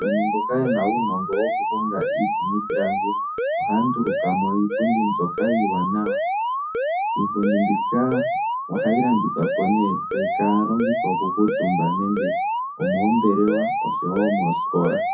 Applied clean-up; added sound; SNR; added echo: none; Alarm; 0 dB; reverberation time 0.3 s.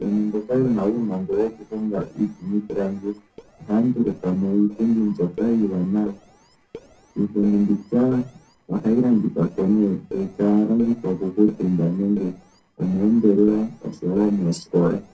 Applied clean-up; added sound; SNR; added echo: neural separator model SepFormer DNS4.